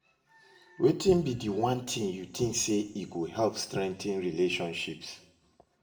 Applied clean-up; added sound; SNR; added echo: none; none; none; reverberation time 0.6 s.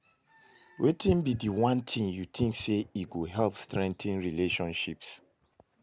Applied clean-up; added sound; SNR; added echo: none; none; none; none.